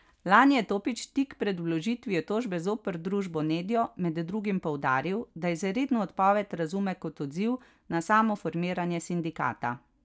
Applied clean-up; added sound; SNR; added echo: none; none; none; none.